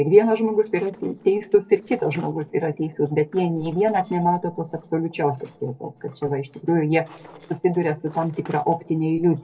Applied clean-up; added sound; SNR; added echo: neural separator model SepFormer DNS4.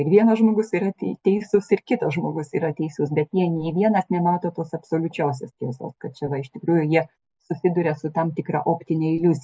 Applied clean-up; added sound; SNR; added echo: none; none; none; none.